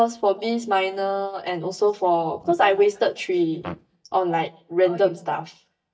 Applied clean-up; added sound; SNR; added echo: neural mask model DeepFilterNet 3.